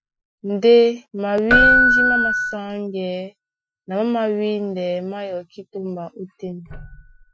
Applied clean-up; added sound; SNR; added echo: classical method Wiener filter.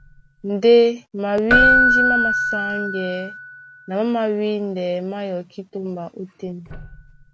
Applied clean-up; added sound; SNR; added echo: none; Keyboard (musical); 1 dB; none.